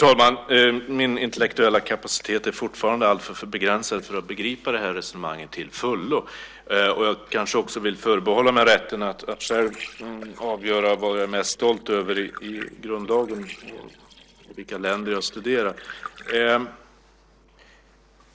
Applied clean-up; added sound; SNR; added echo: neural separator model SepFormer DNS4.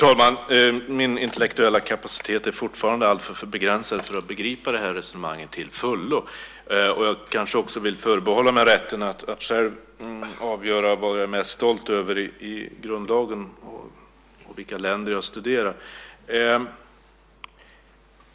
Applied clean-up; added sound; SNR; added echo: none; none; none; none.